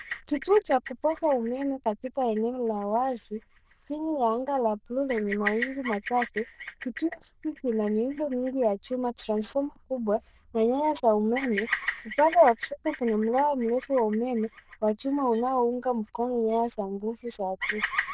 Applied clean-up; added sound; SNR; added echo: neural diffusion model UNIVERSE++.